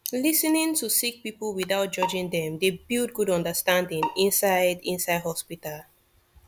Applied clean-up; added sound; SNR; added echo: none; Bowed string instrument; 12 dB; none.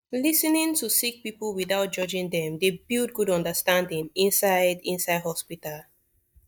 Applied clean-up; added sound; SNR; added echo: neural mask model DeepFilterNet 3.